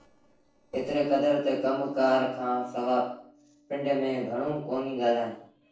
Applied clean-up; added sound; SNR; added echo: neural separator model SepFormer DNS4.